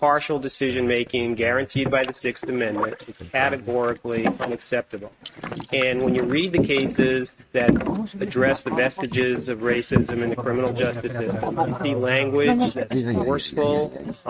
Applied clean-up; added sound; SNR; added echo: neural mask model RNNoise.